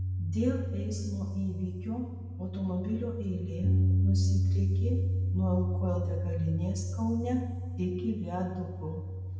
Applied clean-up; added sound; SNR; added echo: none; Bass guitar; -4 dB; reverberation time 1.5 s.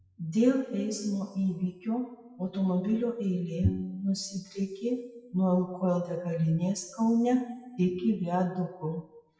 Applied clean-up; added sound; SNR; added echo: classical method WPE with log-MMSE.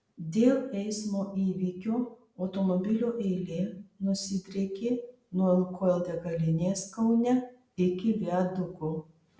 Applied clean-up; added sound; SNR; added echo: none; none; none; none.